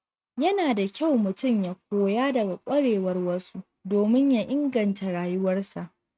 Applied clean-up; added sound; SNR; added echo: neural mask model RNNoise.